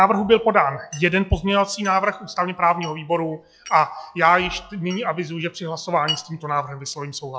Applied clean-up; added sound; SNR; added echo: classical method log-MMSE.